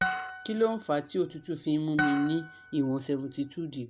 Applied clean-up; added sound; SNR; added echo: none; Harp; 7 dB; none.